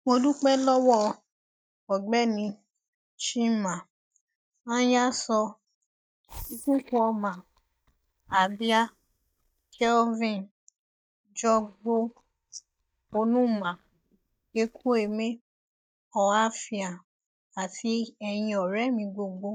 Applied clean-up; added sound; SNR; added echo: neural mask model DeepFilterNet 3.